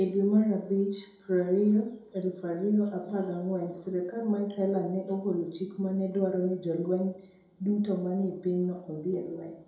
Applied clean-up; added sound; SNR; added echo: none; none; none; reverberation time 2.6 s.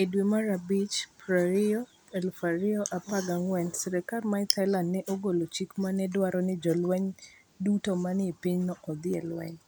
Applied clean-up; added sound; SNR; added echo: none; none; none; none.